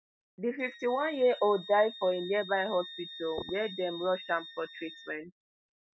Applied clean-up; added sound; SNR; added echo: none; Wind instrument, woodwind instrument; 16 dB; none.